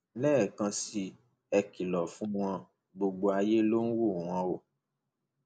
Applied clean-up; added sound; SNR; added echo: none; none; none; none.